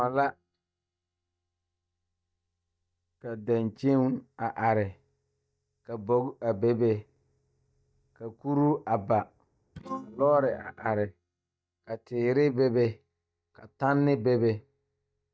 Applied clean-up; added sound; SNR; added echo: neural mask model DeepFilterNet 3.